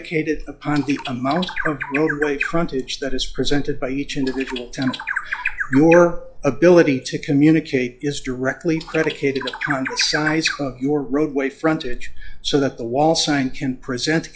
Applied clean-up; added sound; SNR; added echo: classical method log-MMSE.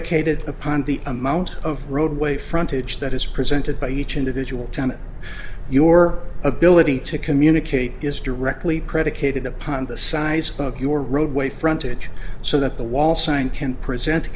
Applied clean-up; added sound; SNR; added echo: none; none; none; none.